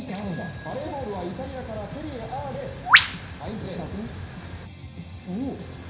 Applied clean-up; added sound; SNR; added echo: none; Bird vocalization, bird call, bird song; -4 dB; reverberation time 0.9 s.